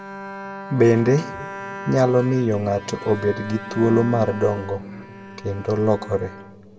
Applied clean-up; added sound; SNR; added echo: none; Bowed string instrument; 13 dB; reverberation time 0.8 s.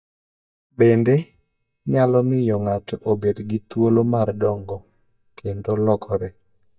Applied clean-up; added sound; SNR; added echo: neural mask model DeepFilterNet 3.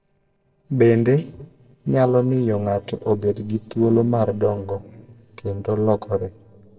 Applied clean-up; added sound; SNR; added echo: neural separator model SepFormer DNS4.